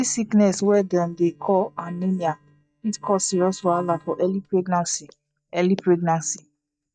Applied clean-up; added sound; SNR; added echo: neural mask model DeepFilterNet 3.